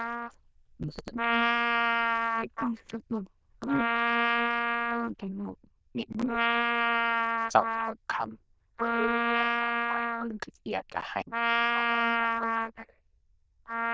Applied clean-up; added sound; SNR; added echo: neural diffusion model UNIVERSE++.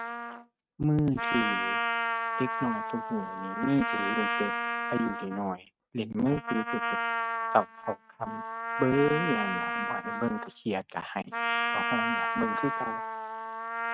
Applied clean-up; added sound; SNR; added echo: neural mask model RNNoise.